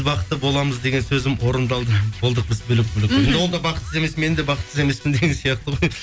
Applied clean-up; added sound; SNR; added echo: none; none; none; none.